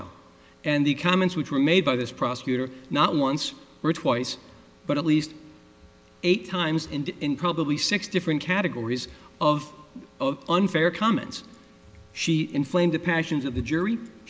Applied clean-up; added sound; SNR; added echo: none; none; none; none.